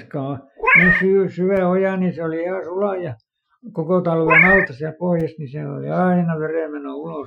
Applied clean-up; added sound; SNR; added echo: classical method Wiener filter.